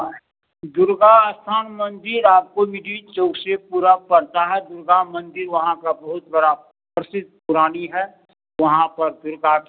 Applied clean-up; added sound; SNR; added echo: none; none; none; none.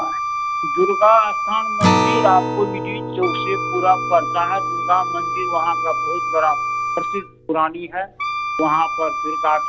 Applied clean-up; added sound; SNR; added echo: none; Wind instrument, woodwind instrument + Acoustic guitar; 1 dB; none.